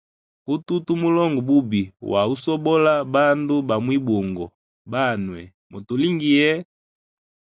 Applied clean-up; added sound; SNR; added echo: none; none; none; none.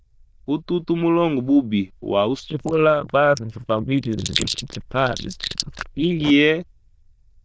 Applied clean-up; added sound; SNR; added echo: neural diffusion model UNIVERSE++.